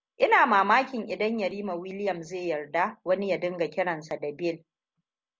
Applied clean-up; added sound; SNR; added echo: none; none; none; none.